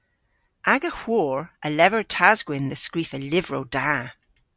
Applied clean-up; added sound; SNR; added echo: none; none; none; none.